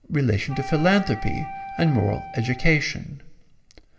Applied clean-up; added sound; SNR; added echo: none; Wind instrument, woodwind instrument; 13 dB; reverberation time 0.4 s.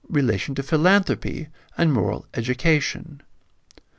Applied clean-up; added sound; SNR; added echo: none; none; none; none.